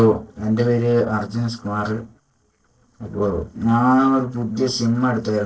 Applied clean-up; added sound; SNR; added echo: neural separator model SepFormer DNS4.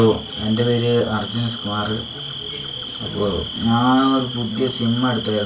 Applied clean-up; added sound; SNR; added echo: none; Cricket; 10 dB; reverberation time 0.3 s.